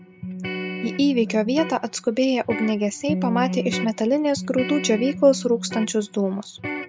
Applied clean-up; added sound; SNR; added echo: none; Electric guitar; 8 dB; none.